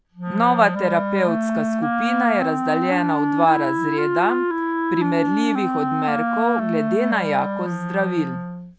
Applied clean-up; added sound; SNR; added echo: none; Wind instrument, woodwind instrument; 0 dB; none.